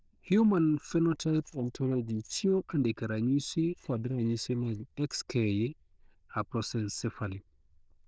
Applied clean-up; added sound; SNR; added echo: neural diffusion model UNIVERSE++.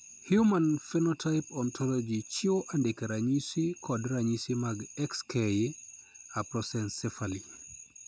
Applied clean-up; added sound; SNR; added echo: none; none; none; none.